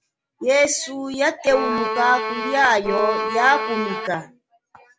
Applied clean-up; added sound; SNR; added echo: none; Bowed string instrument; 3 dB; none.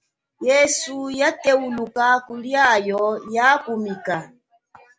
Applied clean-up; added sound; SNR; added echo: none; none; none; none.